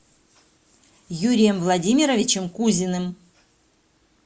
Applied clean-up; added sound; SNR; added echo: none; none; none; none.